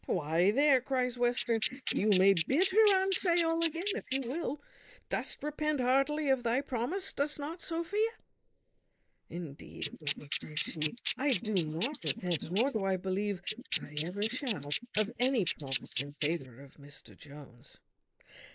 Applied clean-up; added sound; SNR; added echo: neural mask model Resemble Enhance denoiser.